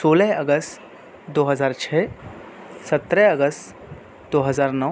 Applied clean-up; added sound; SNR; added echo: none; none; none; none.